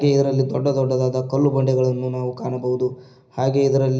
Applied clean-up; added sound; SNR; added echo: none; none; none; reverberation time 0.4 s.